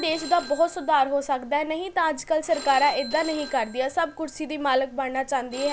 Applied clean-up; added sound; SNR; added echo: none; Telephone; 17 dB; none.